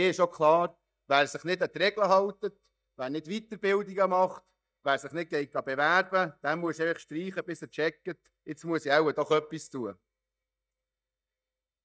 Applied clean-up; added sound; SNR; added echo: neural mask model DeepFilterNet 3.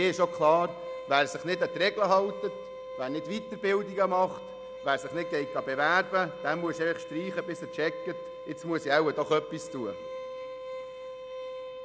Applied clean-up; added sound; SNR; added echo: none; Bowed string instrument; 10 dB; none.